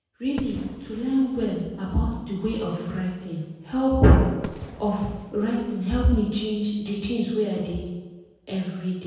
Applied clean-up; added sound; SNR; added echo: none; Fireworks; 18 dB; reverberation time 1.2 s.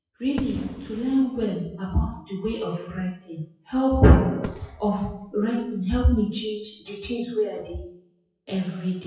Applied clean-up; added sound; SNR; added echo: classical method WPE with log-MMSE.